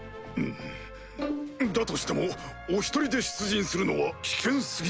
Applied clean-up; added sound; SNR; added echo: none; Bowed string instrument; 10 dB; none.